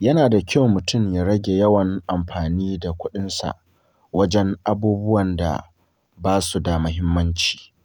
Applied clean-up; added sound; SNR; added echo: none; none; none; none.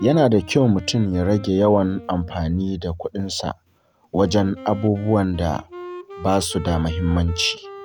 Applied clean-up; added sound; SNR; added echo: none; Wind instrument, woodwind instrument; 17 dB; none.